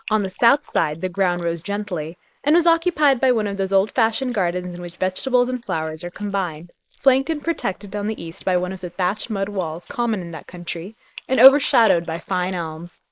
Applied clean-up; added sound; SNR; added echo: neural mask model Resemble Enhance denoiser.